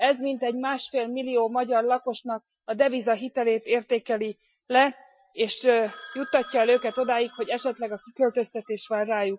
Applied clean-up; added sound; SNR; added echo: classical method Wiener filter.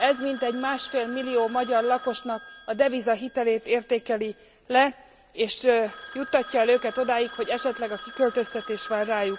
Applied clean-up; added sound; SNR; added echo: none; Telephone; 17 dB; none.